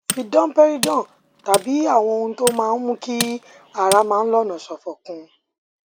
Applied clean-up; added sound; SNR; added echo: none; Tools; 11 dB; none.